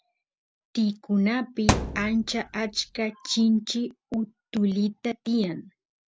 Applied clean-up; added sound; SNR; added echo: none; Thump, thud; 2 dB; none.